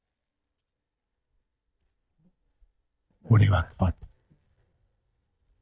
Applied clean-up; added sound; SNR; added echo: neural mask model DeepFilterNet 3.